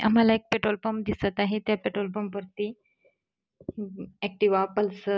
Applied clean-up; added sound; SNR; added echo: none; none; none; none.